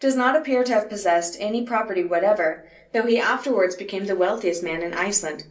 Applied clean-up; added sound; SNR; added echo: none; none; none; reverberation time 0.3 s.